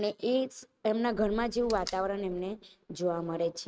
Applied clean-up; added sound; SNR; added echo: neural mask model RNNoise.